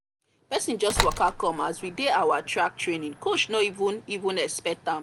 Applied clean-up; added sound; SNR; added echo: none; Slam; 6 dB; none.